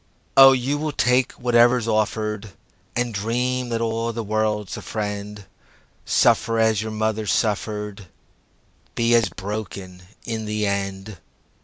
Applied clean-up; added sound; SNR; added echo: none; none; none; none.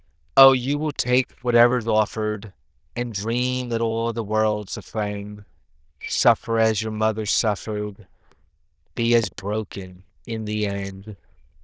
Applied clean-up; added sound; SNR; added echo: neural diffusion model UNIVERSE++.